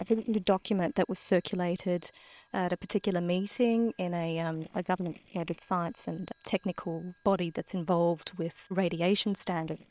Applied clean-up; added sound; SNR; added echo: neural separator model SepFormer WHAM!.